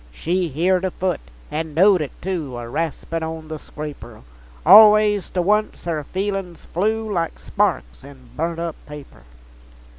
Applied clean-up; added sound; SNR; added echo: none; none; none; none.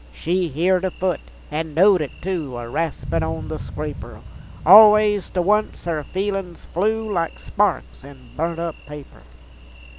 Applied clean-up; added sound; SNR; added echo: none; Thunder; 15 dB; none.